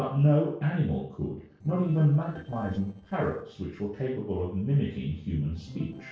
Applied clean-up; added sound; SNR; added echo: neural separator model SepFormer DNS4.